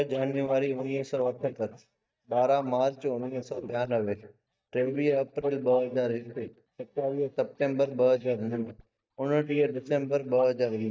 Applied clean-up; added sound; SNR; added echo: neural mask model DeepFilterNet 3.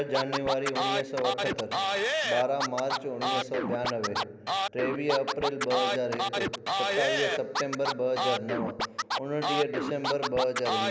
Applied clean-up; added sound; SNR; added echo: none; Scratching (performance technique); 0 dB; none.